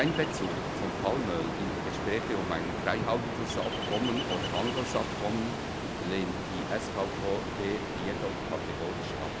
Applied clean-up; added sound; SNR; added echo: none; Ocean; 0 dB; none.